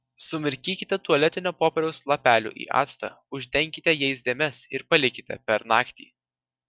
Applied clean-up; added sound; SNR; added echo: none; none; none; none.